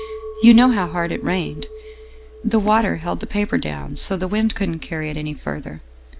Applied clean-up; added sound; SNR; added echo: none; Chink, clink; 18 dB; none.